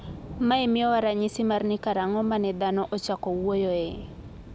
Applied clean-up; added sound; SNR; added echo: none; Thunder; 17 dB; none.